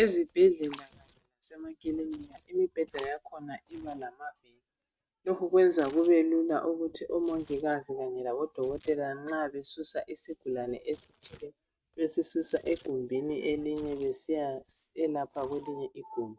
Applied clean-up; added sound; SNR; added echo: neural mask model RNNoise.